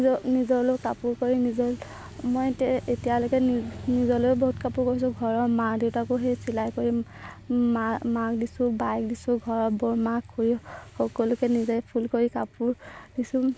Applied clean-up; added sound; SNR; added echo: none; none; none; none.